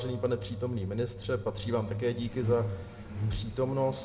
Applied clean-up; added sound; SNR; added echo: none; Truck; 5 dB; reverberation time 0.3 s.